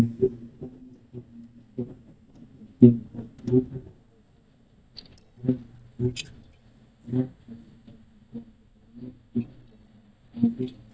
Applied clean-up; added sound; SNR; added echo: neural mask model DeepFilterNet 3.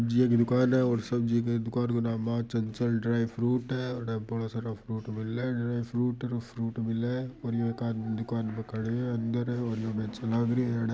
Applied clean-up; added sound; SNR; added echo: none; none; none; none.